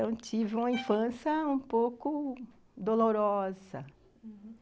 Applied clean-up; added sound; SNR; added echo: none; Bowed string instrument; 20 dB; none.